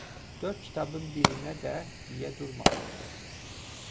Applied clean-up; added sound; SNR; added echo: none; Fire; -5 dB; reverberation time 0.8 s.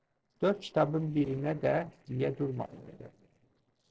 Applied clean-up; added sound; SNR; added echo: neural separator model SepFormer DNS4.